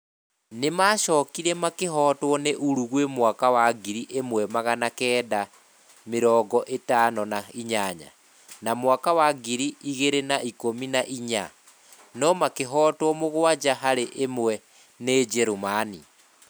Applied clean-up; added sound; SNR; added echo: none; none; none; none.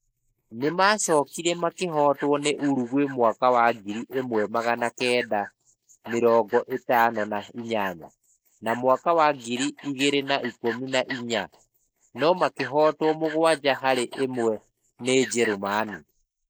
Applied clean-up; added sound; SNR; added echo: neural mask model Resemble Enhance denoiser.